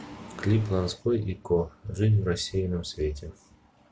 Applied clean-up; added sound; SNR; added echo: none; none; none; none.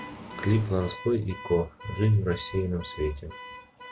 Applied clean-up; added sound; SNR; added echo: none; Alarm / Car; 16 dB; none.